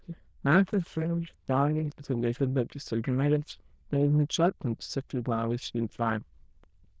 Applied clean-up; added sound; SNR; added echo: neural diffusion model UNIVERSE++.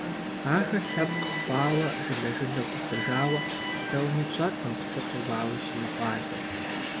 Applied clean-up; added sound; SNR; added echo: none; Alarm; 2 dB; none.